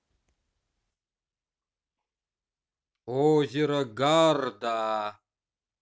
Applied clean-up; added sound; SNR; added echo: none; none; none; none.